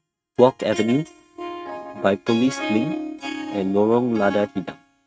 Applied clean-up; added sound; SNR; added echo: neural mask model RNNoise.